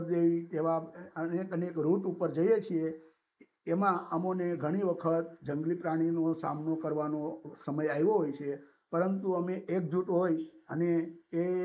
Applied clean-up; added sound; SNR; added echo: neural mask model Resemble Enhance denoiser.